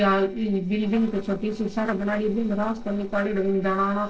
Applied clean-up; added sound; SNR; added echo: neural separator model SepFormer DNS4.